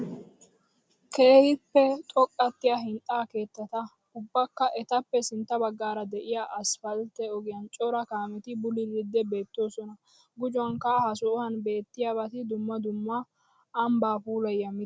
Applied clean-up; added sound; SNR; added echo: none; none; none; none.